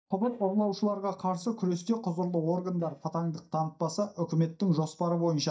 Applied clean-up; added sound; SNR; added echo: neural mask model DeepFilterNet 3.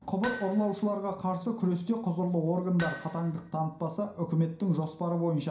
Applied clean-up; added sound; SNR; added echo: none; Hammer; 14 dB; reverberation time 0.5 s.